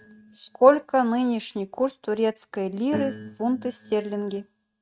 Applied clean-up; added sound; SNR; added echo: neural mask model RNNoise.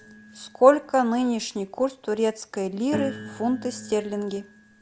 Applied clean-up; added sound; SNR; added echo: none; Piano; 15 dB; none.